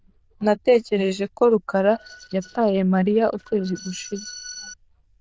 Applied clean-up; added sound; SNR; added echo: neural diffusion model UNIVERSE++.